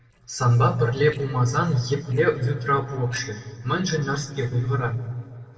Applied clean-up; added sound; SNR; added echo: neural separator model SepFormer DNS4.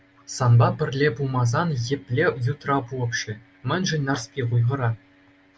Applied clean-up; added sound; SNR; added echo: none; none; none; none.